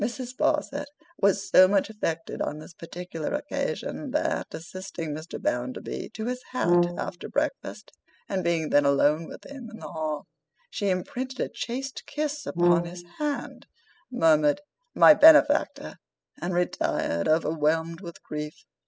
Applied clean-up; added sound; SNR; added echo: classical method spectral subtraction.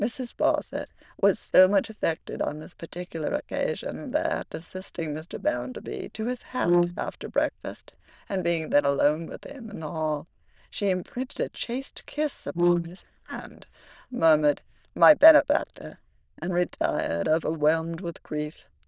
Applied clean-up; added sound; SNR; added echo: neural diffusion model UNIVERSE++.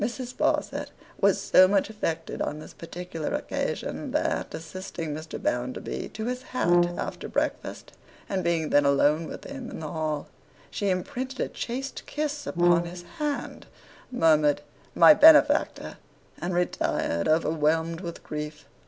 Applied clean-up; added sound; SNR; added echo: none; Brass instrument; 1 dB; none.